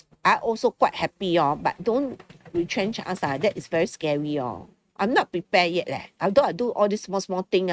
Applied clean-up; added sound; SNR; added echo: neural mask model RNNoise.